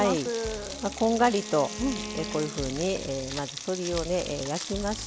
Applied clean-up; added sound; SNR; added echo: none; Bowed string instrument; 14 dB; none.